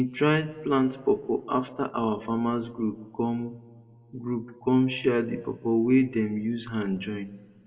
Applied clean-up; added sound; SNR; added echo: none; none; none; reverberation time 1.0 s.